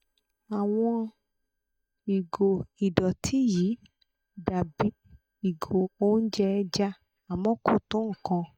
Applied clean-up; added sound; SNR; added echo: neural mask model DeepFilterNet 3.